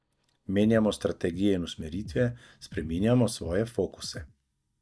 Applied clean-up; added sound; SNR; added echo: neural mask model DeepFilterNet 3.